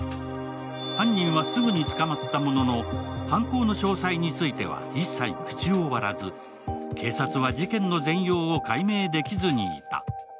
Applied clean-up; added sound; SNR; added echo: none; none; none; none.